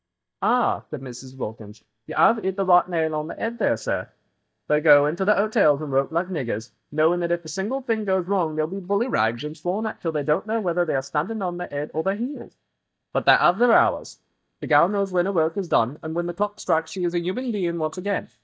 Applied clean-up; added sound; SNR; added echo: neural mask model DeepFilterNet 3.